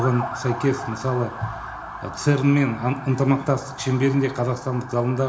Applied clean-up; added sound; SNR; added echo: none; Motor vehicle (road) / Siren; 12 dB; reverberation time 0.4 s.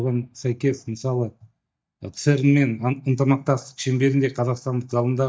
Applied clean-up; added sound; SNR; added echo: neural mask model DeepFilterNet 3.